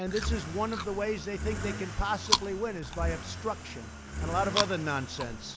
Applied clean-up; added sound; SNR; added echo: none; Accelerating, revving, vroom / Car + Chewing, mastication; 1 dB; none.